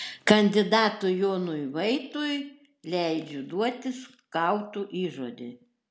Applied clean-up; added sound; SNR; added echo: none; none; none; none.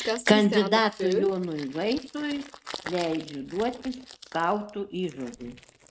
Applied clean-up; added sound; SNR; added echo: neural mask model RNNoise.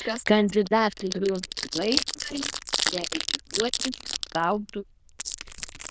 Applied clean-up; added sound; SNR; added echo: neural diffusion model UNIVERSE++.